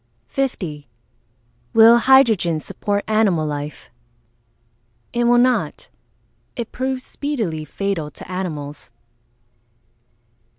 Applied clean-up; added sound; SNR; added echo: none; none; none; none.